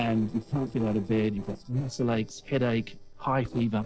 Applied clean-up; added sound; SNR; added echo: neural separator model SepFormer DNS4.